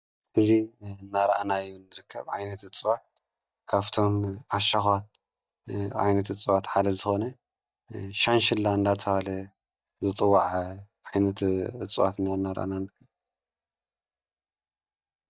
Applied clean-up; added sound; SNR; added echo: neural mask model DeepFilterNet 3.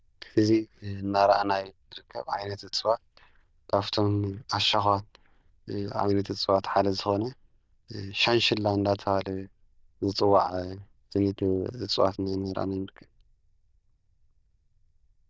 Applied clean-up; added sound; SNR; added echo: neural diffusion model UNIVERSE++.